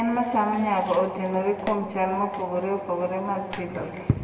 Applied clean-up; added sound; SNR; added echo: none; Engine; 15 dB; reverberation time 2.2 s.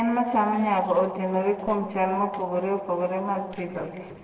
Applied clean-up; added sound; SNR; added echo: neural separator model SepFormer DNS4.